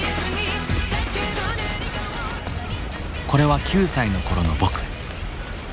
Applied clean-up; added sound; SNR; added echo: none; Cupboard open or close + Fart; 17 dB; none.